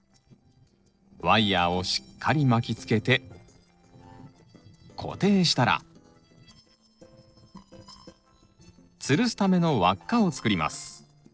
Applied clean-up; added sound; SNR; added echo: neural separator model SepFormer DNS4.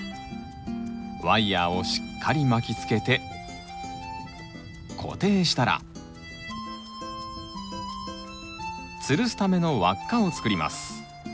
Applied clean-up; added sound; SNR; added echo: none; Wind; 19 dB; none.